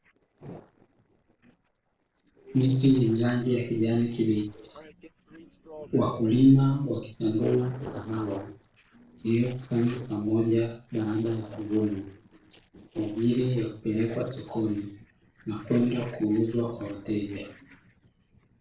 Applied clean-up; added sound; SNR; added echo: neural separator model SepFormer DNS4.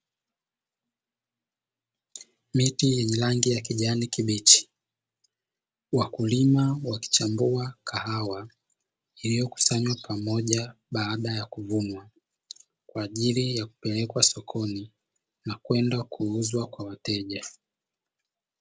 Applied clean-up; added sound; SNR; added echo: none; none; none; none.